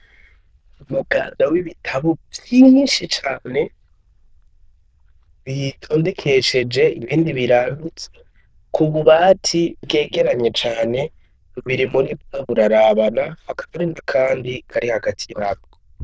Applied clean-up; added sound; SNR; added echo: neural diffusion model UNIVERSE++.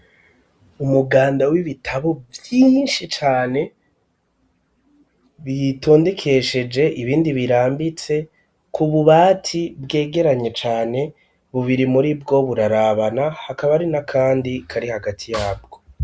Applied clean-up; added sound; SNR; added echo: none; Snare drum; 15 dB; none.